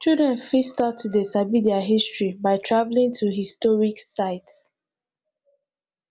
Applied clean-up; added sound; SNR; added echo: none; none; none; none.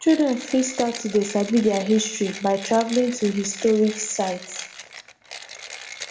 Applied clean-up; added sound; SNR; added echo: none; Mechanisms; 15 dB; reverberation time 0.6 s.